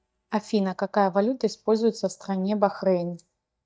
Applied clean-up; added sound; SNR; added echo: neural mask model DeepFilterNet 3.